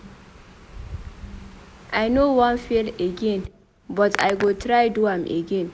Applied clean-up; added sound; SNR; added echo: none; Hands; 14 dB; none.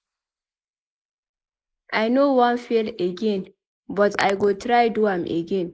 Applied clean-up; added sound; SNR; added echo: neural mask model Resemble Enhance denoiser.